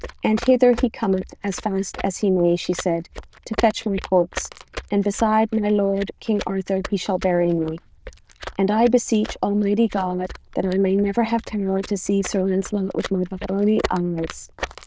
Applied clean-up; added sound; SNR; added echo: neural diffusion model UNIVERSE++.